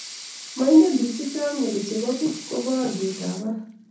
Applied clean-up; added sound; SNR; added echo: none; Sink (filling or washing) / Water tap, faucet / Liquid; 15 dB; reverberation time 0.6 s.